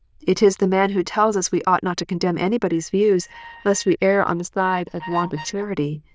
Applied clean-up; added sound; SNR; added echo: neural diffusion model UNIVERSE++.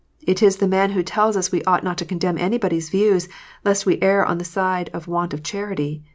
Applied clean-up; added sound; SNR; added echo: none; none; none; none.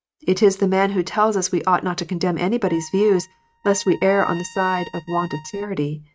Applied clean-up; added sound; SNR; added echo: neural mask model RNNoise.